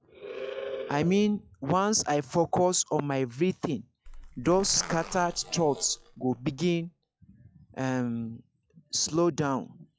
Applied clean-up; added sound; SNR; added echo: classical method log-MMSE.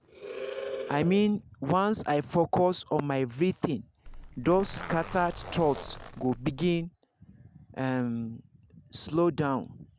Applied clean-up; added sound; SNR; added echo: none; Animal + Zipper (clothing); 12 dB; none.